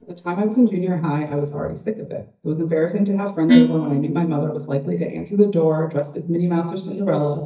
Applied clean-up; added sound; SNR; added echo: neural mask model DeepFilterNet 3.